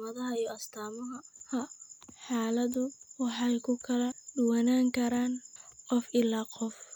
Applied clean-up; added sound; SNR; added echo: none; none; none; none.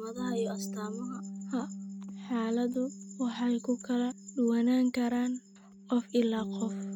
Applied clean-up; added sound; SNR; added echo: neural mask model RNNoise.